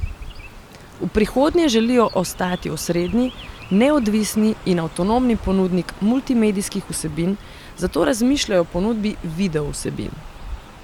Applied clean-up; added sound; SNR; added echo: none; Chirp, tweet; 15 dB; none.